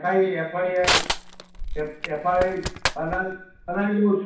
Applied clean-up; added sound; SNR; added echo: none; Crushing; 4 dB; reverberation time 0.6 s.